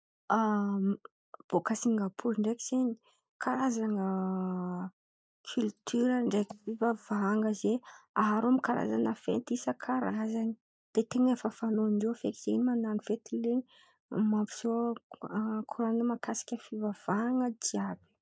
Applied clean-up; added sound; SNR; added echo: neural mask model DeepFilterNet 3.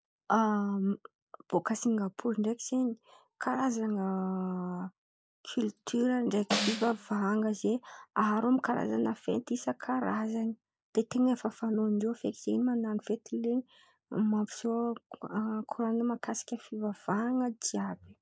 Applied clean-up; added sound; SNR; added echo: none; Snare drum; 4 dB; none.